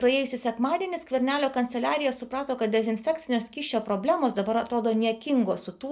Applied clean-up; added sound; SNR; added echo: none; none; none; none.